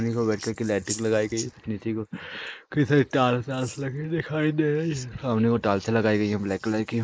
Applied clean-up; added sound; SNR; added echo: neural mask model Resemble Enhance denoiser.